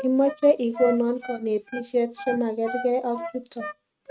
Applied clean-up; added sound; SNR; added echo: neural mask model RNNoise.